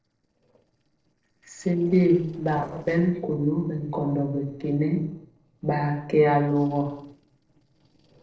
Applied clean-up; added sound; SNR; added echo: neural separator model SepFormer DNS4.